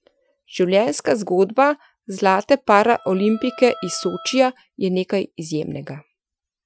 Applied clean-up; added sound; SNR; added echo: classical method Wiener filter.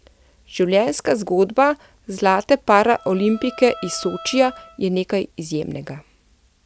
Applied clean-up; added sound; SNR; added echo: none; Bowed string instrument; 19 dB; none.